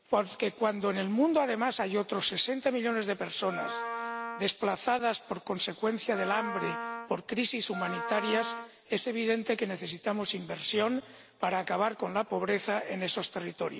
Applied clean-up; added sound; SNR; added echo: none; Wind instrument, woodwind instrument; 7 dB; none.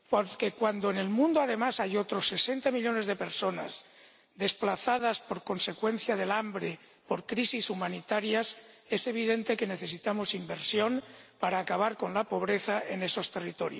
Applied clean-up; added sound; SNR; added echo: none; none; none; none.